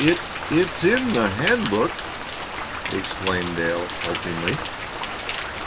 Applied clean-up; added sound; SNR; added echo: none; Rain; 3 dB; none.